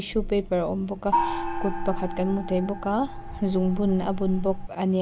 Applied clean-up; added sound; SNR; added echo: none; Gong; 3 dB; none.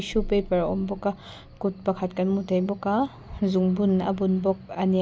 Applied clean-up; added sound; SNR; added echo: none; none; none; none.